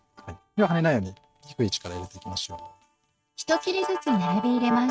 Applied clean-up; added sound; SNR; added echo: neural mask model RNNoise.